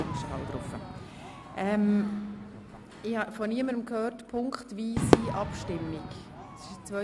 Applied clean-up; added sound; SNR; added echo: none; Crowd / Fireworks; 2 dB; none.